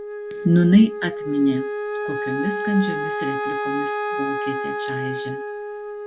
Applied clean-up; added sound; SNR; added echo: none; Wind instrument, woodwind instrument; 4 dB; none.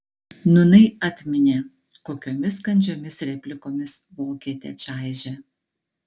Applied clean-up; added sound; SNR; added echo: none; none; none; none.